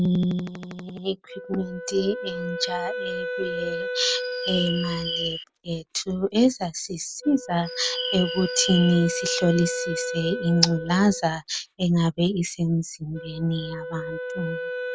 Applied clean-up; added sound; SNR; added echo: none; Wind instrument, woodwind instrument + Bird; 7 dB; none.